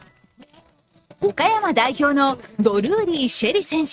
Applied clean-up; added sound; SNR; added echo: neural mask model RNNoise.